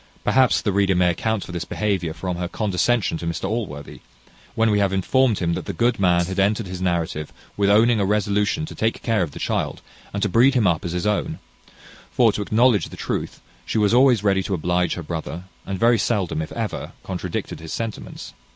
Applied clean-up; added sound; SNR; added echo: none; Hi-hat; 19 dB; none.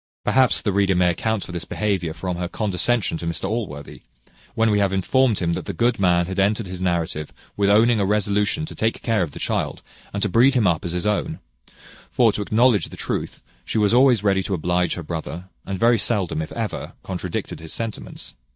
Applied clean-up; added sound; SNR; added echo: neural mask model DeepFilterNet 3.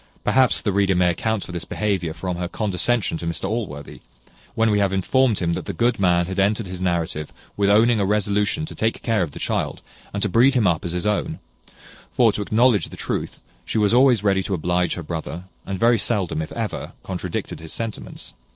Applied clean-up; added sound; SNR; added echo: neural separator model SepFormer DNS4.